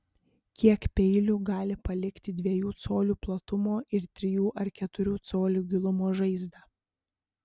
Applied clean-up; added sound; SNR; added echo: none; none; none; none.